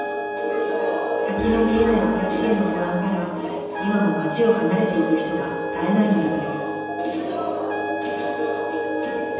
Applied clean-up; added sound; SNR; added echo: none; Trumpet; 10 dB; reverberation time 1.1 s.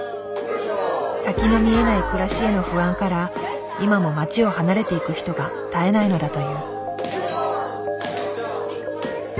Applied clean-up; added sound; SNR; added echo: none; none; none; none.